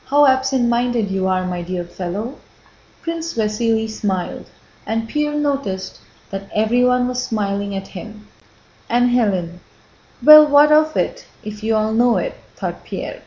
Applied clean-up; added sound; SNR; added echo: none; none; none; none.